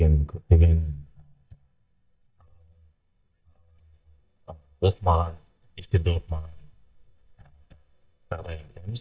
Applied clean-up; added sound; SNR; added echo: neural mask model DeepFilterNet 3.